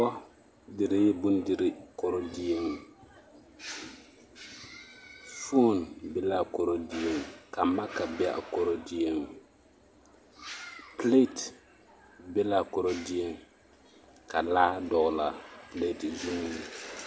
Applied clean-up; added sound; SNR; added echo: none; none; none; none.